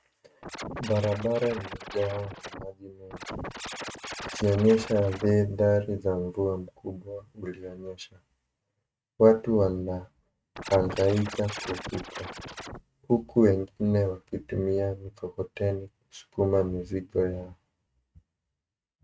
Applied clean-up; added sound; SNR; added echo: neural mask model RNNoise.